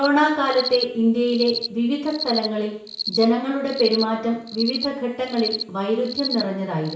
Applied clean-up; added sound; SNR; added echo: none; Cricket; 9 dB; reverberation time 0.6 s.